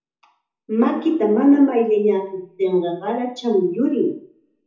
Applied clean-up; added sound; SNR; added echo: none; none; none; reverberation time 0.6 s.